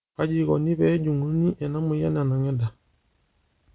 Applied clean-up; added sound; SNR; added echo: none; none; none; none.